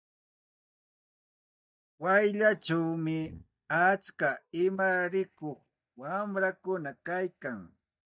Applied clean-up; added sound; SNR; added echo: neural mask model DeepFilterNet 3.